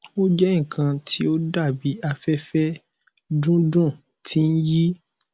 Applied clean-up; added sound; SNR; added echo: none; none; none; none.